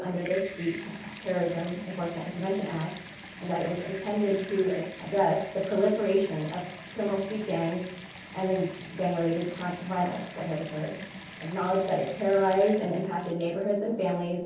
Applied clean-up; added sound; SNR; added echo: none; Bathtub (filling or washing) / Water tap, faucet; 14 dB; reverberation time 0.6 s.